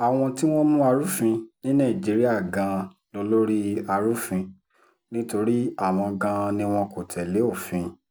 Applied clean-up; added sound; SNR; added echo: none; none; none; none.